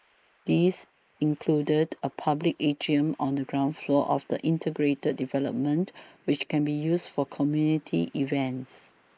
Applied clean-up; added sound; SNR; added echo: neural mask model Resemble Enhance denoiser.